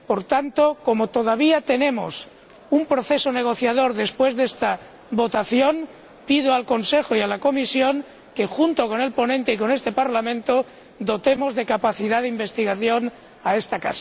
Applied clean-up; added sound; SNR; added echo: none; none; none; none.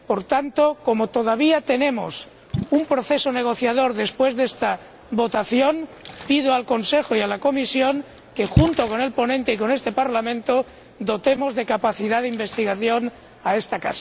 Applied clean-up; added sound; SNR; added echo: none; Splash, splatter; 13 dB; none.